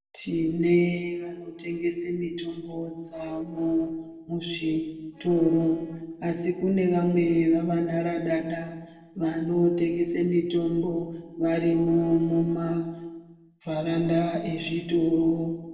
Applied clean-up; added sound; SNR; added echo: neural separator model SepFormer DNS4.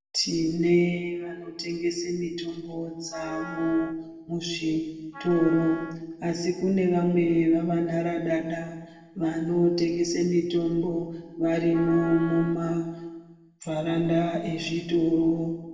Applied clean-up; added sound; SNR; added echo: none; Wind instrument, woodwind instrument; 16 dB; reverberation time 1.1 s.